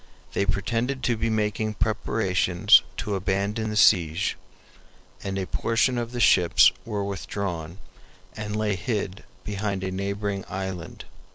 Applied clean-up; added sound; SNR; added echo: none; none; none; none.